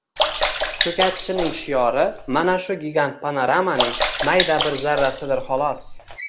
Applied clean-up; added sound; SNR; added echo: none; Sink (filling or washing) / Water / Splash, splatter; 3 dB; none.